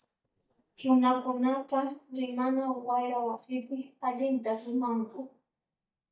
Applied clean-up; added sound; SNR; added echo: neural mask model DeepFilterNet 3.